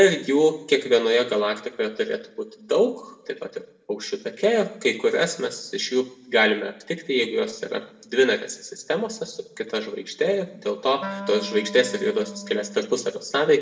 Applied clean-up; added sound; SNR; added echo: none; Wind instrument, woodwind instrument; 13 dB; reverberation time 0.6 s.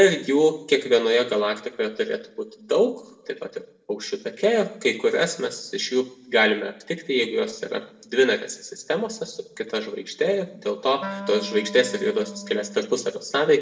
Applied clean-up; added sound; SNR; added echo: neural separator model SepFormer DNS4.